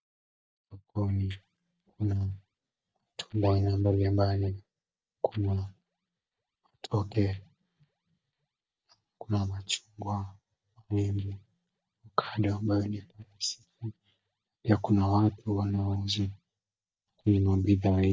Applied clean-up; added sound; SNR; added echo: neural mask model DeepFilterNet 3.